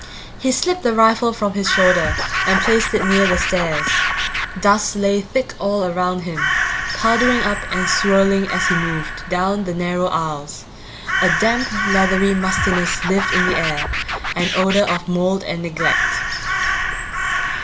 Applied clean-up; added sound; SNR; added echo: none; Crow + Scratching (performance technique); 2 dB; none.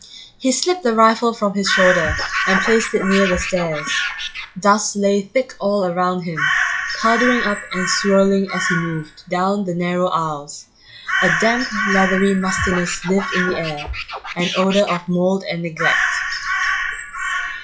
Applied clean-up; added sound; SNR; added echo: classical method log-MMSE.